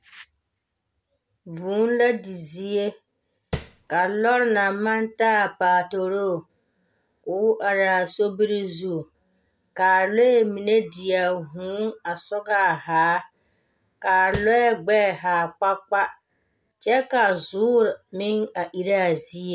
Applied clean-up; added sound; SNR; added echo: none; Tap; 10 dB; none.